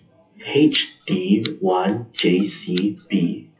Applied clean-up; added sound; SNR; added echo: classical method WPE with log-MMSE.